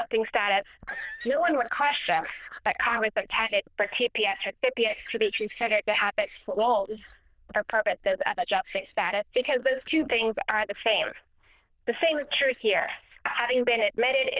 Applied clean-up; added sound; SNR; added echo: neural diffusion model UNIVERSE++.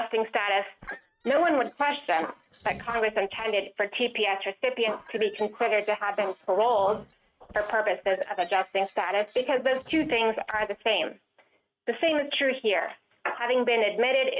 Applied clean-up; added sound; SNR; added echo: neural mask model RNNoise.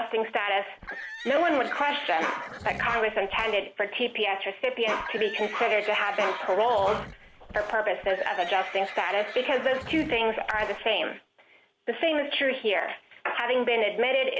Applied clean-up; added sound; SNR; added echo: none; Livestock, farm animals, working animals + Bark; 10 dB; none.